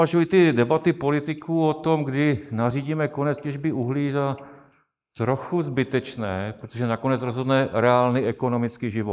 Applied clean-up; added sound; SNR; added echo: neural mask model Resemble Enhance denoiser.